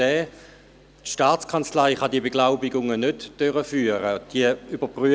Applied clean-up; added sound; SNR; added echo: none; none; none; none.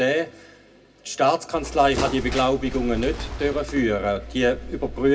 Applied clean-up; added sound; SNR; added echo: none; Bird; 9 dB; reverberation time 0.2 s.